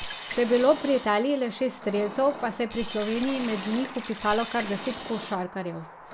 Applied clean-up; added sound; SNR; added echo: none; Liquid; 12 dB; none.